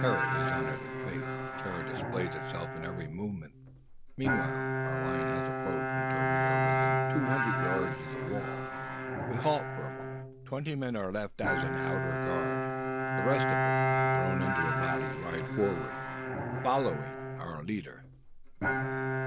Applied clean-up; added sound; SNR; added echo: none; Bowed string instrument; -4 dB; none.